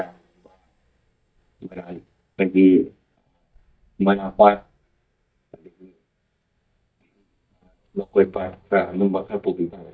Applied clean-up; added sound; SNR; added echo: neural mask model DeepFilterNet 3.